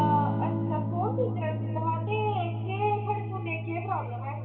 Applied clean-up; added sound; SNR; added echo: none; Electric guitar / Strum; -1 dB; reverberation time 2.9 s.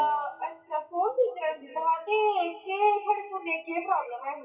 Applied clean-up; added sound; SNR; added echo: classical method WPE with log-MMSE.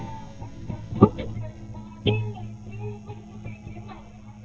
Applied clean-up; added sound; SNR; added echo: neural mask model DeepFilterNet 3.